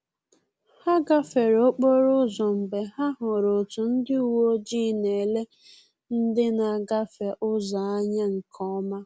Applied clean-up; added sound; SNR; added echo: none; none; none; none.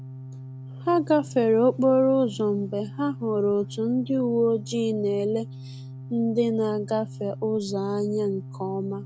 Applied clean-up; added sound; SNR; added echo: none; Organ; 14 dB; none.